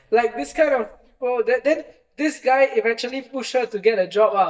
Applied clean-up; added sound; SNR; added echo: neural mask model DeepFilterNet 3.